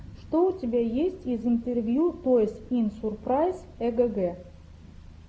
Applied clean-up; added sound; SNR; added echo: none; none; none; none.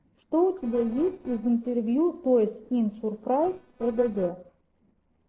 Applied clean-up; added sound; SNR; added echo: neural separator model SepFormer DNS4.